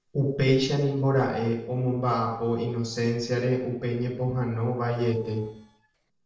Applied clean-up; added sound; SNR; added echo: neural separator model SepFormer DNS4.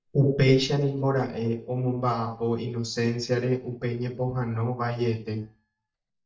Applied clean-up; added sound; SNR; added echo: neural mask model DeepFilterNet 3.